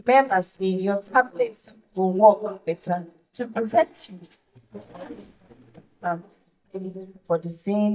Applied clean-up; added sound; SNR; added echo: neural mask model DeepFilterNet 3.